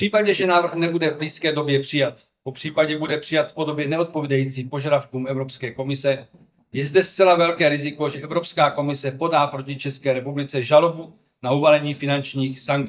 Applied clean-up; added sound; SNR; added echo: neural mask model DeepFilterNet 3.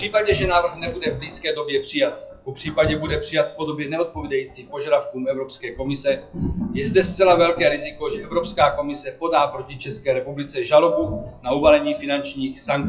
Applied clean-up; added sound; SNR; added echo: classical method WPE with log-MMSE.